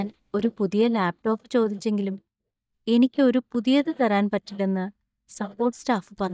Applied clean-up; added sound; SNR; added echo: neural mask model DeepFilterNet 3.